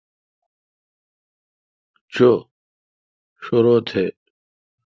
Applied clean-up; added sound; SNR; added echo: none; none; none; none.